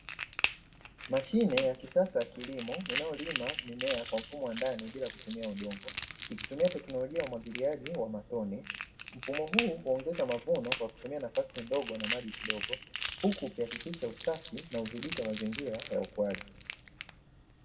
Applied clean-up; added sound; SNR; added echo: none; Crackle; 0 dB; reverberation time 1.5 s.